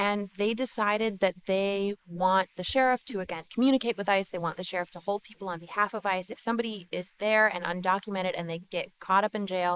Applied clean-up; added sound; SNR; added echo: neural mask model Resemble Enhance denoiser.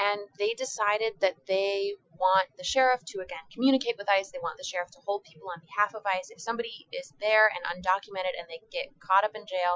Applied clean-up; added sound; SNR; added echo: classical method Wiener filter.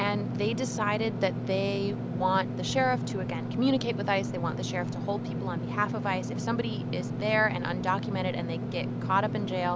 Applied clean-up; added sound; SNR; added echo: none; Engine / Mechanisms; 2 dB; none.